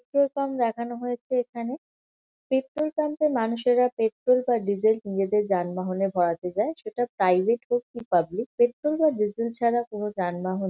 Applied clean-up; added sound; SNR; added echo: none; none; none; none.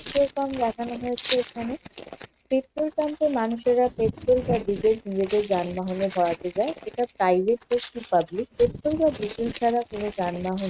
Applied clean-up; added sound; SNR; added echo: neural mask model RNNoise.